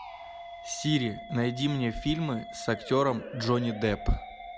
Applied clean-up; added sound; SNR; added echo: none; Musical instrument; 13 dB; none.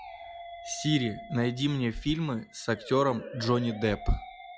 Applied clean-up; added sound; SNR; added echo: classical method log-MMSE.